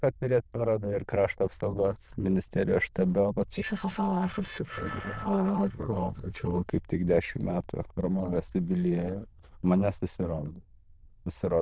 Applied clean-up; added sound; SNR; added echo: neural diffusion model UNIVERSE++.